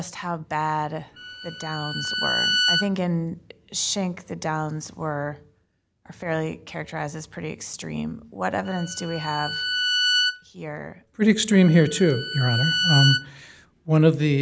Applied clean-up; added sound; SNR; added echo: none; Bowed string instrument; 3 dB; none.